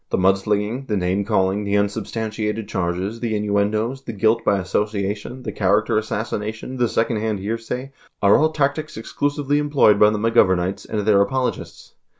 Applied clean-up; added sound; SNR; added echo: none; none; none; none.